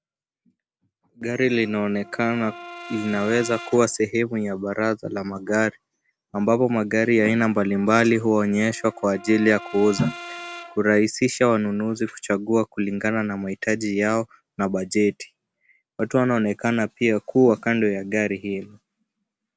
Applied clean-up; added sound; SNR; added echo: none; Brass instrument; 18 dB; none.